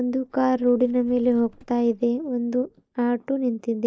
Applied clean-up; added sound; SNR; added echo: neural mask model DeepFilterNet 3.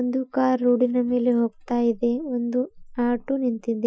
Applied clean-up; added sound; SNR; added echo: classical method Wiener filter.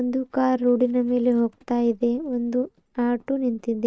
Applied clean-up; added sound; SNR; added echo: neural mask model RNNoise.